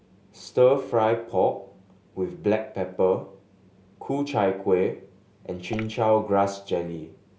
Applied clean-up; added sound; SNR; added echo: none; Drip / Water; 13 dB; none.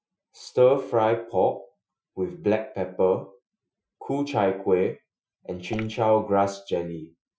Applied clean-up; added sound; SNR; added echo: classical method Wiener filter.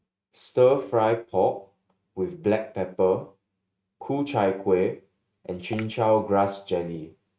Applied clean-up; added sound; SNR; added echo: neural mask model RNNoise.